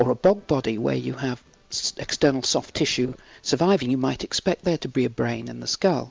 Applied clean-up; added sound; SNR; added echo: none; none; none; none.